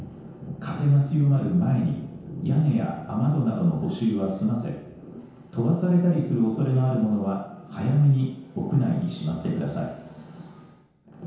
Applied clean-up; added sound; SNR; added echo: none; none; none; reverberation time 0.9 s.